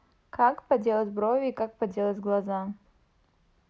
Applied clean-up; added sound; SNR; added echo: none; none; none; none.